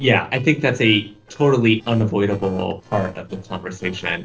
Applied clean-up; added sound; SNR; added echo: neural separator model SepFormer DNS4.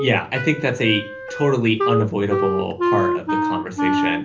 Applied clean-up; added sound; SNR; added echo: none; Wind instrument, woodwind instrument; 1 dB; reverberation time 0.3 s.